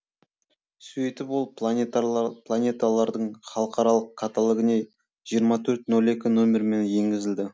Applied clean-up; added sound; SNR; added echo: none; none; none; none.